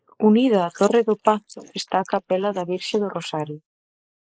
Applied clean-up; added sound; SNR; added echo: neural mask model Resemble Enhance denoiser.